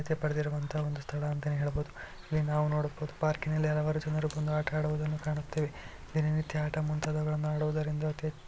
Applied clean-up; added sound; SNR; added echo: none; Bird vocalization, bird call, bird song + Crack; 17 dB; none.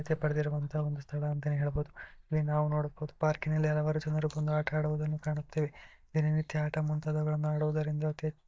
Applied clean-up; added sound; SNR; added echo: neural mask model DeepFilterNet 3.